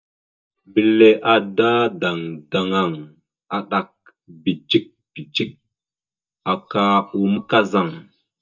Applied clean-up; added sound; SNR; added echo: neural mask model DeepFilterNet 3.